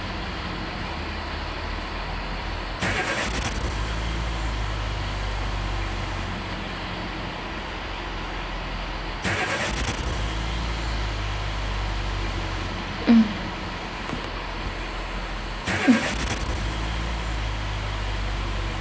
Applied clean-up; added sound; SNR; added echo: none; Engine starting / Car; -1 dB; none.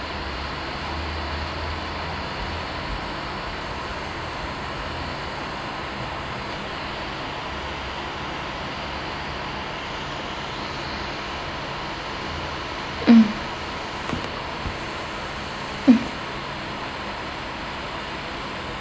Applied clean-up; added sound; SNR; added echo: none; none; none; none.